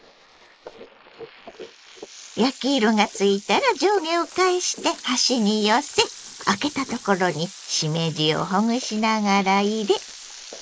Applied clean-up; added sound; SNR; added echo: neural mask model Resemble Enhance denoiser.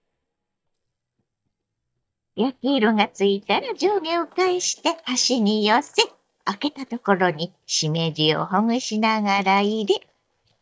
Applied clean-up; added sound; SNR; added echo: neural mask model DeepFilterNet 3.